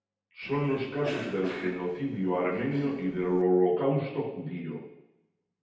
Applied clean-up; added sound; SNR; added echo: none; Cough; 13 dB; reverberation time 0.8 s.